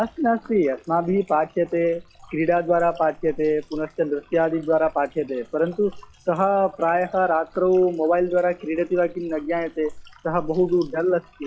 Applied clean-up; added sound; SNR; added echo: classical method log-MMSE.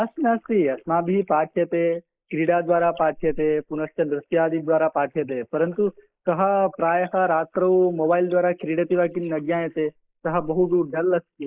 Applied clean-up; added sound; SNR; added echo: neural mask model Resemble Enhance denoiser.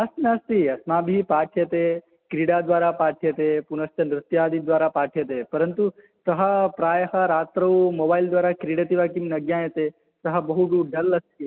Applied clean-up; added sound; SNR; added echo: none; none; none; none.